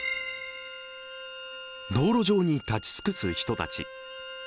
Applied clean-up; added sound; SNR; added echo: none; Bowed string instrument + Bowed string instrument; 12 dB; none.